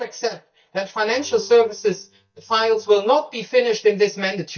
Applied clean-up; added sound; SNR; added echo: neural mask model DeepFilterNet 3.